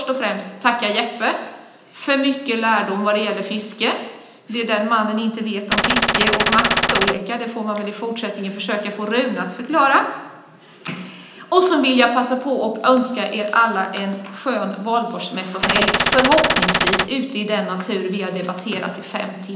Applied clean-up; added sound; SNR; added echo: none; Gunshot, gunfire; -3 dB; reverberation time 0.9 s.